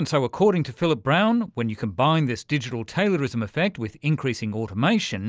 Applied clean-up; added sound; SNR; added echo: none; none; none; none.